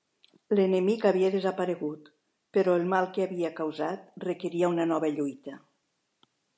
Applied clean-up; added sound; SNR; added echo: none; none; none; none.